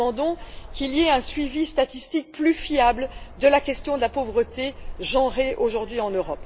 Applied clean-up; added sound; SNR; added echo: none; Bird; 14 dB; none.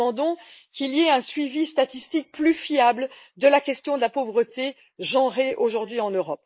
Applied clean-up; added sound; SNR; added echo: neural mask model Resemble Enhance denoiser.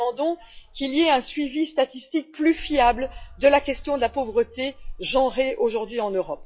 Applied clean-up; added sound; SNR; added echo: classical method log-MMSE.